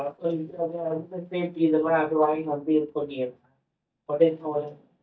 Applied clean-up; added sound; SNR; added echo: neural mask model DeepFilterNet 3.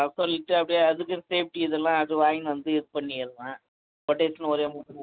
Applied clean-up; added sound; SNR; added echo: none; none; none; none.